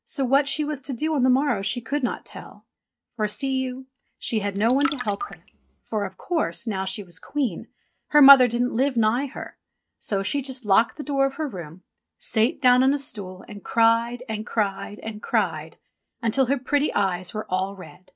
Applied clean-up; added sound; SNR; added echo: neural mask model RNNoise.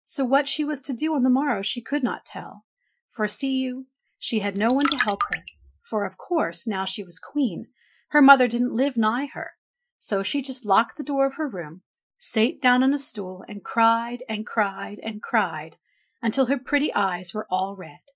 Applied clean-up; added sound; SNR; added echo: classical method Wiener filter.